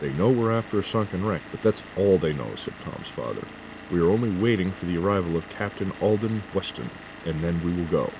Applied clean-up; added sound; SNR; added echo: none; Engine / Vehicle; 16 dB; none.